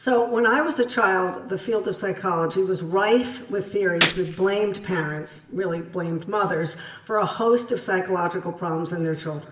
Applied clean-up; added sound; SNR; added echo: none; Gunshot, gunfire; 5 dB; reverberation time 0.7 s.